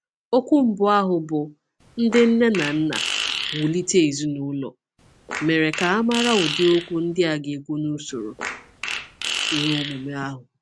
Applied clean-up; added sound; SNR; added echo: none; Fart; 7 dB; none.